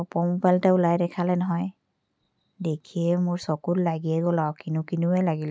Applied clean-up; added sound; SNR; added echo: none; none; none; none.